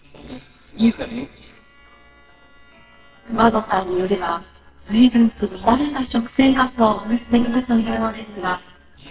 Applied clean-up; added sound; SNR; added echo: neural separator model SepFormer WHAMR!.